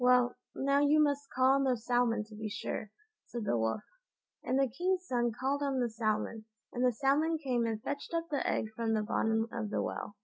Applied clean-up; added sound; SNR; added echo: none; none; none; none.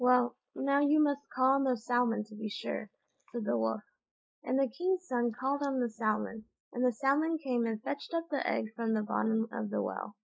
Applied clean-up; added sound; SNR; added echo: neural mask model Resemble Enhance denoiser.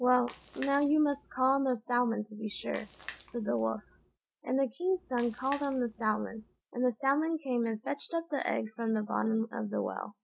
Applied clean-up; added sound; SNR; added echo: none; Splash, splatter; 18 dB; none.